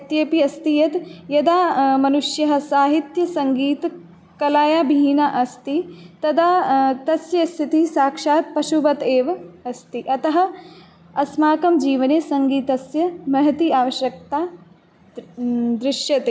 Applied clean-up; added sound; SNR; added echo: none; none; none; none.